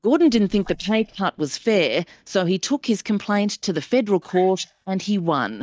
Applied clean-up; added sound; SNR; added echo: neural mask model DeepFilterNet 3.